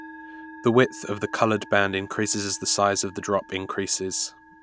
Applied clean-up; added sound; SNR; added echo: none; Musical instrument; 20 dB; none.